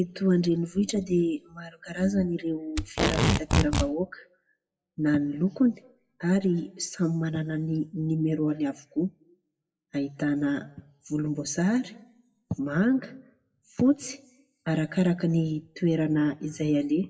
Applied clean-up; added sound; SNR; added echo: classical method WPE with log-MMSE.